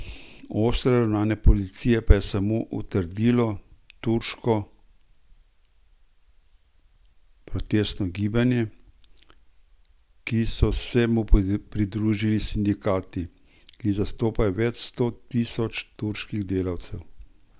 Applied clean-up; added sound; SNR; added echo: none; none; none; none.